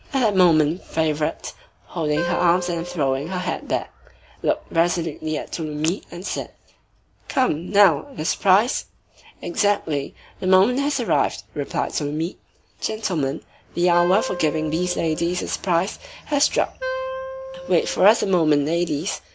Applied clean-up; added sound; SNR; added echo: none; Wind instrument, woodwind instrument; 9 dB; none.